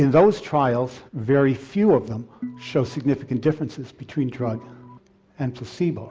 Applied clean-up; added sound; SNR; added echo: none; Organ; 16 dB; none.